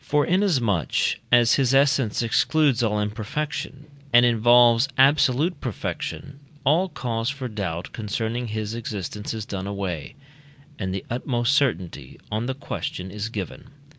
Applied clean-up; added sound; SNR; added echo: none; none; none; none.